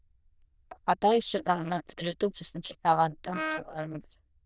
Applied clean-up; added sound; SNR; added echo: neural diffusion model UNIVERSE++.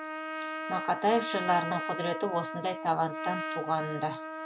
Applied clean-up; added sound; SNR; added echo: none; Trumpet; 5 dB; none.